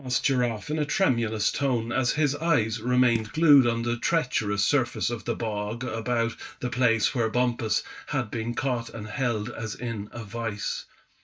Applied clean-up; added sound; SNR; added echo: neural mask model DeepFilterNet 3.